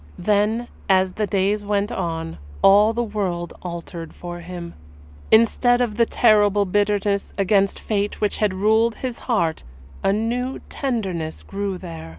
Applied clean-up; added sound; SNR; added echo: none; Truck; 19 dB; none.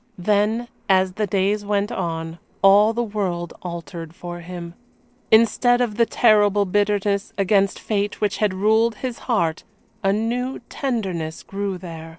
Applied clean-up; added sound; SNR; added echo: neural separator model SepFormer DNS4.